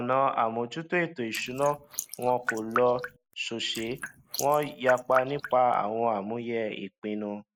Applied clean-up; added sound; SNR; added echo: neural mask model Resemble Enhance denoiser.